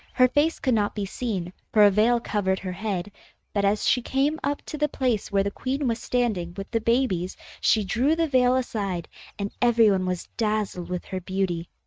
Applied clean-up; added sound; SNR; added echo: neural mask model RNNoise.